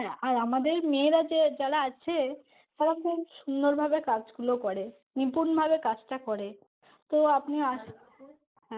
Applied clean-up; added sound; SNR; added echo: neural mask model Resemble Enhance denoiser.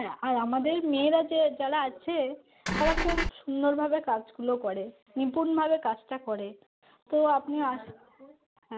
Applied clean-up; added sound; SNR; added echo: none; Engine / Car; -1 dB; none.